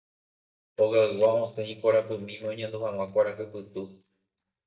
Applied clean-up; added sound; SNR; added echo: neural mask model DeepFilterNet 3.